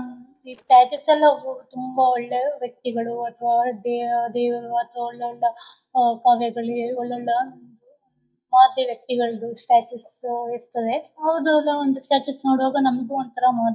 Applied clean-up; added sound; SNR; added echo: neural mask model DeepFilterNet 3.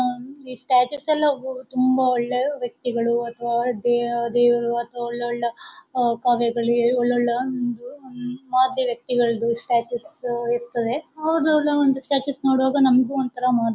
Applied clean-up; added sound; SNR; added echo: none; none; none; none.